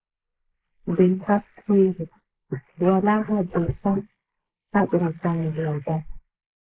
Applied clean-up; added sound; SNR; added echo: neural mask model Resemble Enhance denoiser.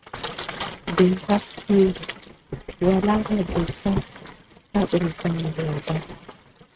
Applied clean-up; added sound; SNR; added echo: neural mask model RNNoise.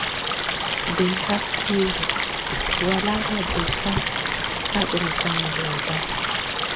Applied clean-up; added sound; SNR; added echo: none; Stream; -3 dB; none.